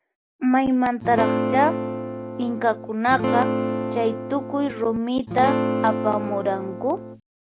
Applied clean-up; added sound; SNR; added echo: none; Acoustic guitar / Strum; 3 dB; none.